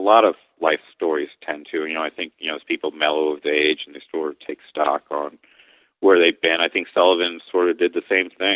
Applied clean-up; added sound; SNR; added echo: none; none; none; none.